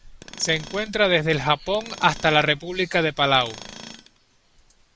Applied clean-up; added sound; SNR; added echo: none; Tools; 19 dB; none.